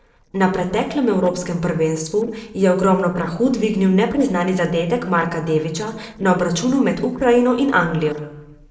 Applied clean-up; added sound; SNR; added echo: neural separator model SepFormer DNS4.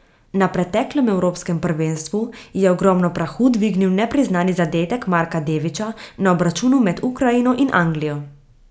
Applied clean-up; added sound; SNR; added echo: none; none; none; none.